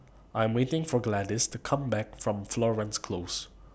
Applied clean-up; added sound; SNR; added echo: none; none; none; none.